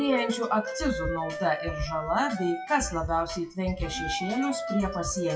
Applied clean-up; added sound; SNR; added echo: classical method WPE with log-MMSE.